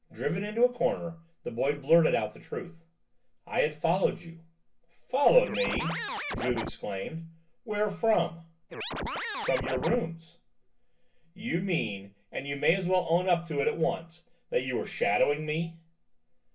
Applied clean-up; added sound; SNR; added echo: none; Scratching (performance technique); 4 dB; reverberation time 0.2 s.